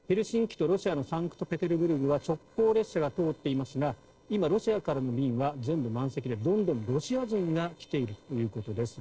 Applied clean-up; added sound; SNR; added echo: neural separator model SepFormer DNS4.